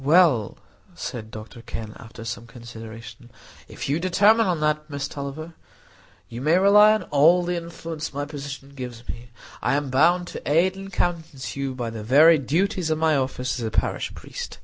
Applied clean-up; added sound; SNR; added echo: none; none; none; none.